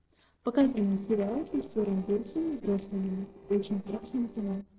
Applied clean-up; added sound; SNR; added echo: neural separator model SepFormer DNS4.